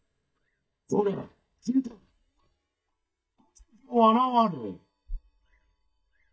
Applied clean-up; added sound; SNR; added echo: neural mask model DeepFilterNet 3.